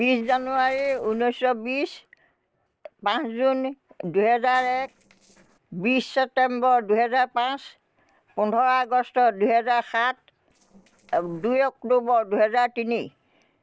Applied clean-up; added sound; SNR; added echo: neural separator model SepFormer DNS4.